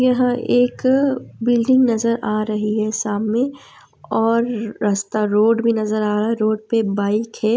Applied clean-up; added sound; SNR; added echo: none; none; none; none.